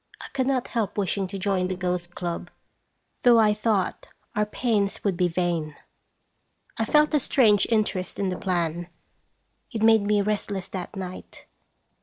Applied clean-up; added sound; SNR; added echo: neural separator model SepFormer DNS4.